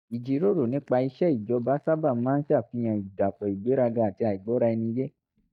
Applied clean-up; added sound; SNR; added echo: neural mask model DeepFilterNet 3.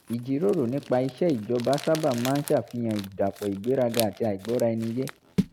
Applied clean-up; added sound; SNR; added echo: none; Crumpling, crinkling; 12 dB; none.